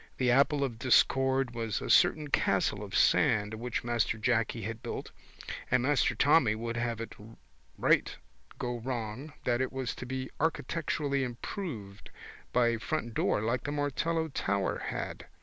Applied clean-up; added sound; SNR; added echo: none; none; none; none.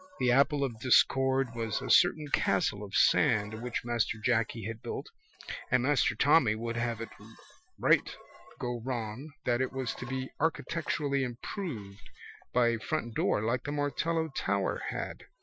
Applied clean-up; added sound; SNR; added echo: classical method Wiener filter.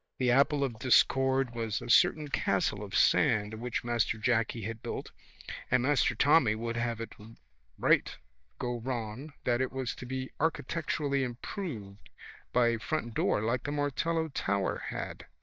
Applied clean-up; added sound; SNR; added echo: neural mask model DeepFilterNet 3.